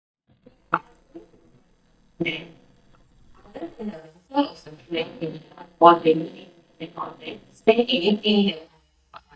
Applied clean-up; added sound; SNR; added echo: neural mask model DeepFilterNet 3.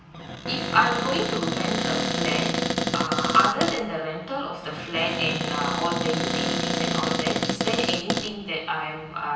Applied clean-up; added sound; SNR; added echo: none; Cupboard open or close; -1 dB; reverberation time 0.9 s.